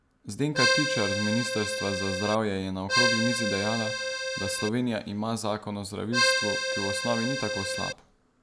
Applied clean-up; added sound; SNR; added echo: none; Accordion; -3 dB; none.